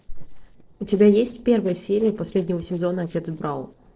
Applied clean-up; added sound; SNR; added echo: neural separator model SepFormer DNS4.